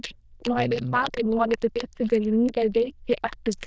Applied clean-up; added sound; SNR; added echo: neural diffusion model UNIVERSE++.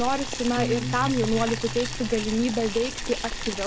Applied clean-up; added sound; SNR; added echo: none; Acoustic guitar + Boiling; 5 dB; none.